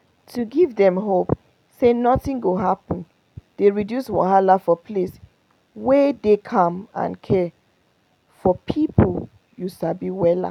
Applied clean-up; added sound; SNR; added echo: none; none; none; none.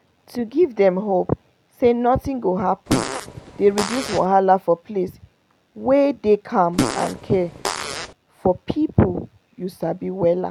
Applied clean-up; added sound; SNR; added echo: none; Fart; 5 dB; none.